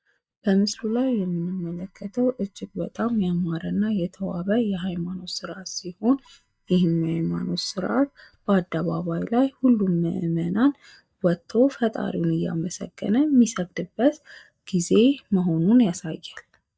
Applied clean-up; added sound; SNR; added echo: neural mask model DeepFilterNet 3.